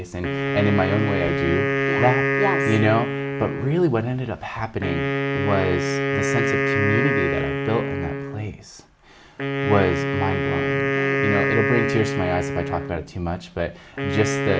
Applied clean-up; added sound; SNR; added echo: none; Wind instrument, woodwind instrument; -1 dB; none.